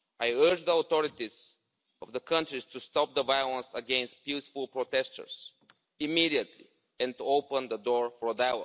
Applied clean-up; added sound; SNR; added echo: none; none; none; none.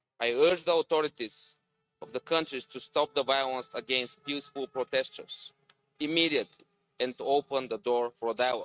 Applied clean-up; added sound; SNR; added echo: neural mask model RNNoise.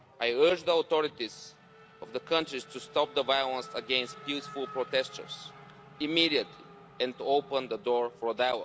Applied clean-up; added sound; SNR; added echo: none; Race car, auto racing / Accelerating, revving, vroom; 20 dB; none.